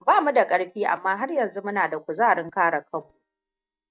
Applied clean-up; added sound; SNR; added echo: neural mask model DeepFilterNet 3.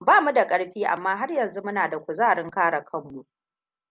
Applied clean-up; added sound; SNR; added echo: none; none; none; none.